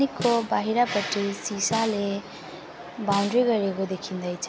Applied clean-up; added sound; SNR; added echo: none; Snare drum; 13 dB; none.